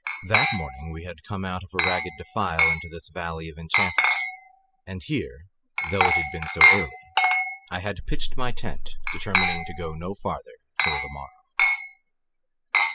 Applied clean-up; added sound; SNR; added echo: classical method spectral subtraction.